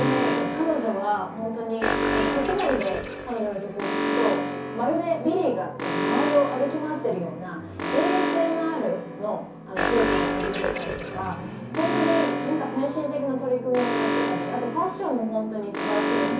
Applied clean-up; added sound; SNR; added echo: none; Alarm; 1 dB; reverberation time 0.6 s.